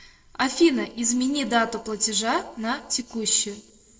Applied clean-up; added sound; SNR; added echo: neural separator model SepFormer DNS4.